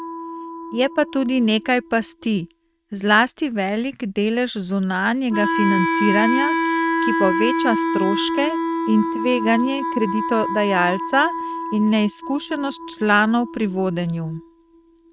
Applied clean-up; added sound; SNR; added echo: neural mask model RNNoise.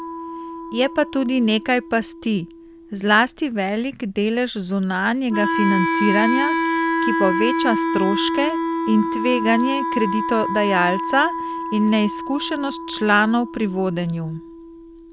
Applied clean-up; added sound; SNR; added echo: none; Wind instrument, woodwind instrument; 4 dB; none.